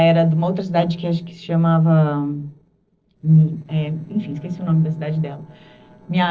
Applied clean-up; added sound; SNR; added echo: neural separator model SepFormer DNS4.